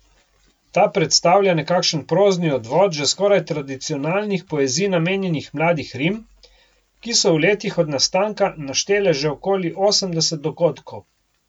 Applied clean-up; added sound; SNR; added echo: none; none; none; none.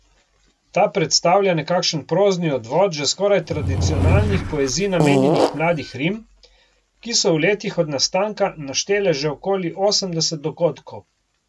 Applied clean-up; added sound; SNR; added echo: none; Fart / Drawer open or close; -1 dB; none.